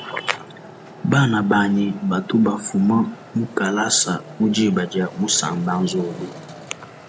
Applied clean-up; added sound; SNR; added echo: none; Traffic noise, roadway noise; 18 dB; none.